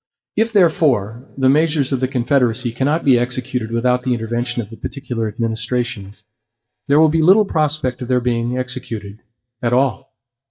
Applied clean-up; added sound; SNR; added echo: neural mask model DeepFilterNet 3.